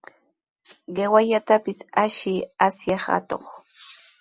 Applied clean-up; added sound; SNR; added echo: none; none; none; none.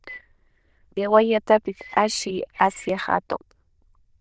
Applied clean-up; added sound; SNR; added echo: neural diffusion model UNIVERSE++.